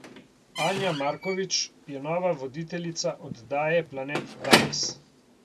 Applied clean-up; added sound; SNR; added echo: none; Squeak / Slam / Wood; 1 dB; none.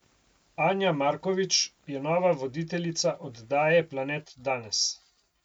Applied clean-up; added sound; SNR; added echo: none; none; none; none.